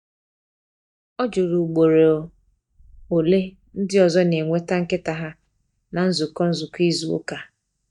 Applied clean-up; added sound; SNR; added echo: neural mask model DeepFilterNet 3.